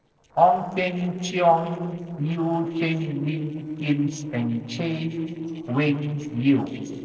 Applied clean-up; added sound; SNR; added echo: neural separator model SepFormer DNS4.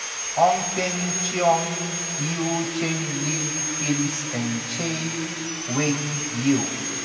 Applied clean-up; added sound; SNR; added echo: none; Sawing; 3 dB; reverberation time 2.4 s.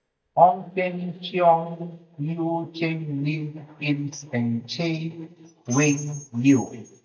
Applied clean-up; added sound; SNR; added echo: neural mask model DeepFilterNet 3.